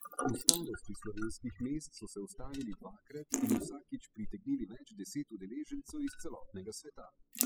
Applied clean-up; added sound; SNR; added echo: classical method spectral subtraction.